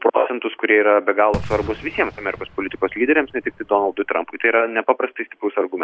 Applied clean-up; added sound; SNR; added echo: none; Fireworks; 15 dB; none.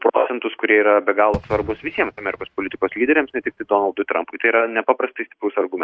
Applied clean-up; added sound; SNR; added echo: neural mask model RNNoise.